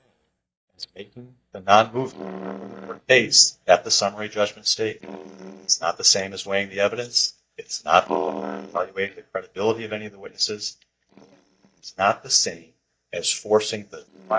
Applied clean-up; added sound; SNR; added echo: neural mask model DeepFilterNet 3.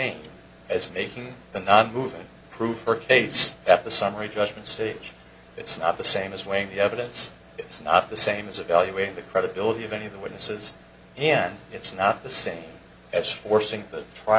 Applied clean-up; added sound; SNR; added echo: none; none; none; none.